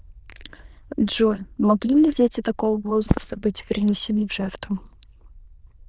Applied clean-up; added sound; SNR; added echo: neural diffusion model UNIVERSE++.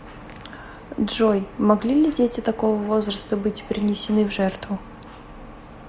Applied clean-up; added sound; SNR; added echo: none; none; none; none.